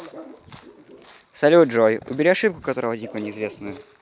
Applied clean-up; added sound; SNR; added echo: none; none; none; none.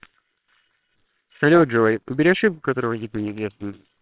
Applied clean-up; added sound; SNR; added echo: neural separator model SepFormer WHAMR!.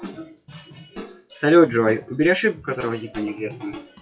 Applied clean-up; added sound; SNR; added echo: classical method WPE with log-MMSE.